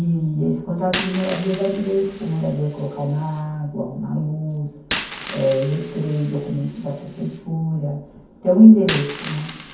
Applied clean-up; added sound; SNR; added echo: none; Coin (dropping); 15 dB; reverberation time 0.6 s.